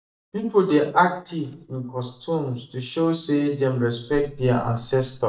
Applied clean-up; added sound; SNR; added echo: neural mask model DeepFilterNet 3.